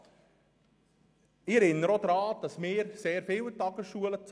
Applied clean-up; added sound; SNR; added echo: none; none; none; none.